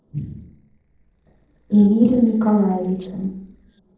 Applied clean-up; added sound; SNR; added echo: neural separator model SepFormer DNS4.